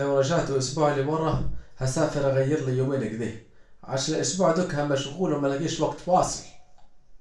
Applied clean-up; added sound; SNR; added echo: none; none; none; reverberation time 0.3 s.